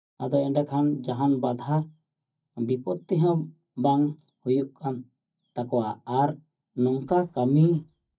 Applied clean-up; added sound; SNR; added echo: neural mask model DeepFilterNet 3.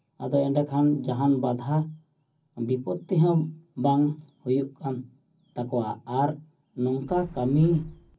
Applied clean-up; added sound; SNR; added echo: none; Sliding door; 18 dB; reverberation time 0.4 s.